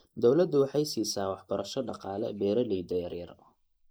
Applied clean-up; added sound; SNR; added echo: neural mask model Resemble Enhance denoiser.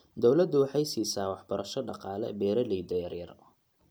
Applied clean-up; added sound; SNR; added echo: none; none; none; none.